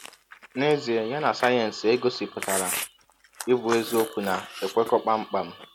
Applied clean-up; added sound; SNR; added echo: none; Chewing, mastication; 11 dB; none.